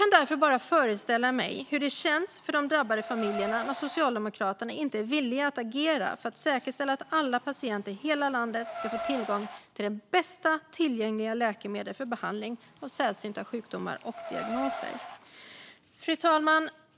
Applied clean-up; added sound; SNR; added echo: none; Car; 14 dB; none.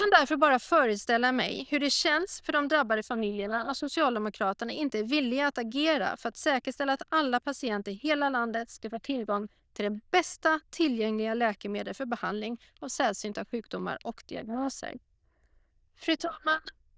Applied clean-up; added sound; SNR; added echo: neural diffusion model UNIVERSE++.